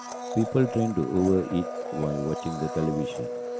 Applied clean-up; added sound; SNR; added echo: none; Domestic sounds, home sounds; 7 dB; none.